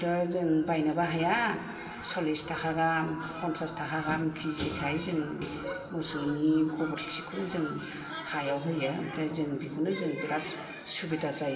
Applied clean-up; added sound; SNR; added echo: none; Fowl; 15 dB; reverberation time 2.4 s.